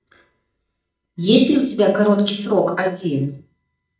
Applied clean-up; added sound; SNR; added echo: neural mask model DeepFilterNet 3.